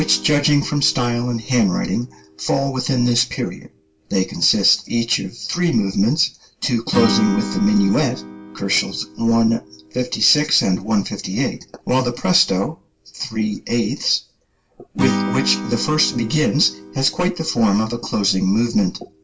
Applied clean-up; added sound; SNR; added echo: none; Acoustic guitar / Strum; 11 dB; reverberation time 0.2 s.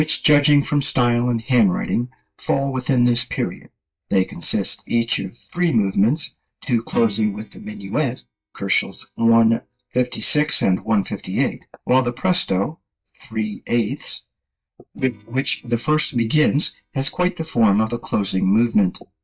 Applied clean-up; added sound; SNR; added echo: neural mask model DeepFilterNet 3.